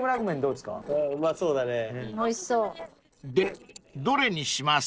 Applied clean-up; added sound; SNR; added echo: neural separator model SepFormer DNS4.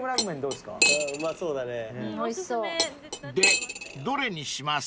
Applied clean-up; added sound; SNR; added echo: none; Cutlery, silverware; -2 dB; none.